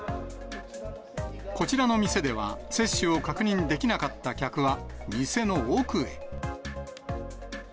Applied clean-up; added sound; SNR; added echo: none; none; none; none.